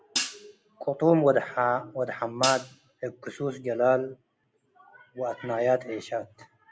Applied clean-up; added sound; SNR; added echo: none; Hi-hat; 6 dB; none.